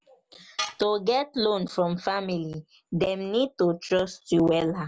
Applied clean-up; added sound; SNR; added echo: none; Tools; 16 dB; none.